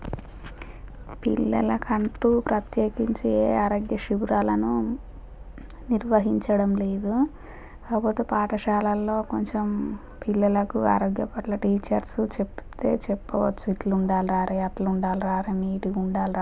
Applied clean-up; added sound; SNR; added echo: none; none; none; none.